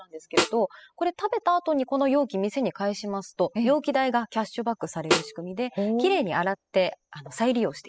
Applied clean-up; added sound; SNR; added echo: classical method spectral subtraction.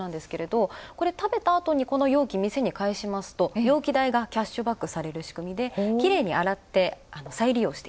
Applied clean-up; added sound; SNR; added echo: none; none; none; none.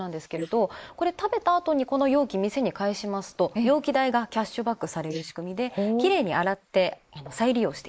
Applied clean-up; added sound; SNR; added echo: neural mask model Resemble Enhance denoiser.